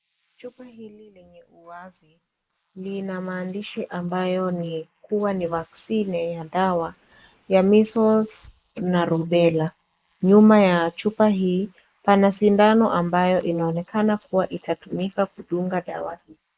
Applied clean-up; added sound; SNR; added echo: neural mask model Resemble Enhance denoiser.